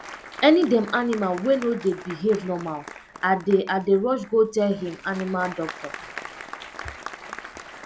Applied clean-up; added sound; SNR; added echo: none; Applause; 15 dB; none.